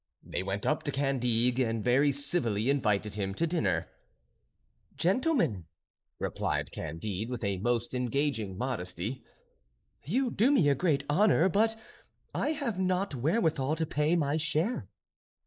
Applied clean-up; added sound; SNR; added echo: neural mask model Resemble Enhance denoiser.